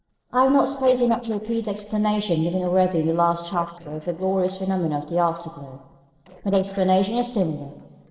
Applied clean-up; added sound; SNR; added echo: neural separator model SepFormer DNS4.